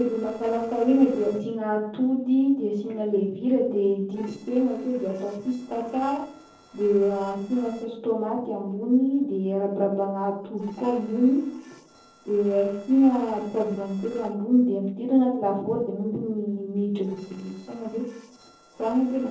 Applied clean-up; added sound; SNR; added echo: neural separator model SepFormer DNS4.